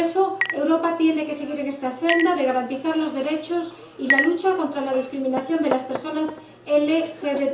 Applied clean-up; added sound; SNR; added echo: none; Chink, clink; 7 dB; reverberation time 0.7 s.